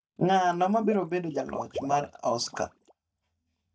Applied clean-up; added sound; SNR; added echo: neural mask model DeepFilterNet 3.